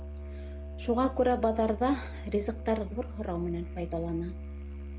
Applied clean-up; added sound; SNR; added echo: none; Musical instrument; 8 dB; none.